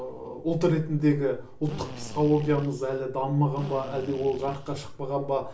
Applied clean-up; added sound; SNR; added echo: none; Drill; 15 dB; reverberation time 0.3 s.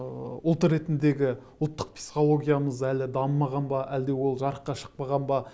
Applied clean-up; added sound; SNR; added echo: none; none; none; none.